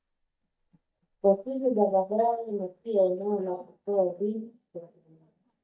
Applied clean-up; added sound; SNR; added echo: neural mask model DeepFilterNet 3.